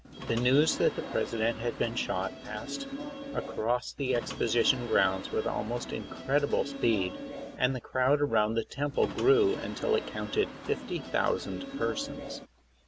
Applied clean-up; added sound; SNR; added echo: none; Subway, metro, underground / Sliding door; 10 dB; none.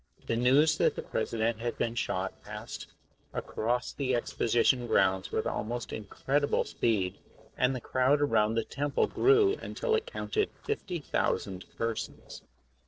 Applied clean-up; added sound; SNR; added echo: neural separator model SepFormer DNS4.